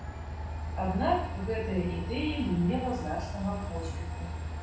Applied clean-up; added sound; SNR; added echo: none; Train; 3 dB; reverberation time 0.7 s.